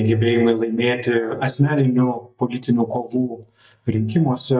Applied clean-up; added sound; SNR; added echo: neural mask model DeepFilterNet 3.